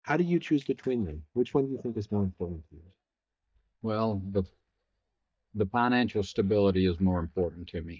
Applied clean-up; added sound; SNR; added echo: neural mask model DeepFilterNet 3.